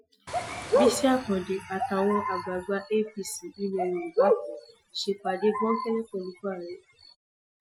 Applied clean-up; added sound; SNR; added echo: classical method Wiener filter.